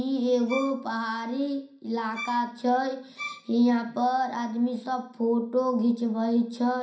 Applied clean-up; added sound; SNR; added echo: none; Bowed string instrument; 14 dB; reverberation time 0.5 s.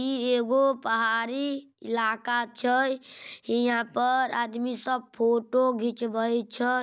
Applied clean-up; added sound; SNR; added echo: none; none; none; none.